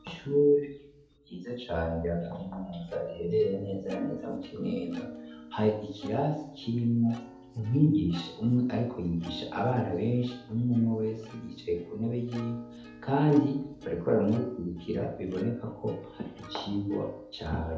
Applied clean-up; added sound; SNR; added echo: none; Plucked string instrument; 18 dB; reverberation time 2.0 s.